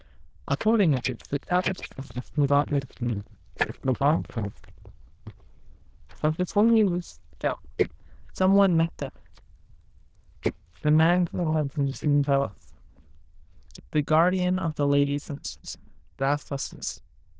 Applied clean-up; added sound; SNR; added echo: neural diffusion model UNIVERSE++.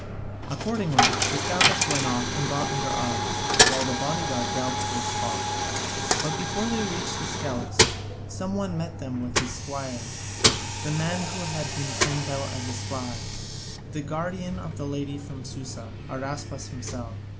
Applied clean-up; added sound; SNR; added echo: none; Coin (dropping); -4 dB; none.